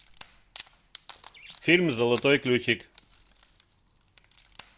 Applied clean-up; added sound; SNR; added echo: none; Bird + Wood; 16 dB; none.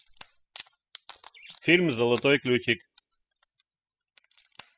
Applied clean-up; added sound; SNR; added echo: classical method spectral subtraction.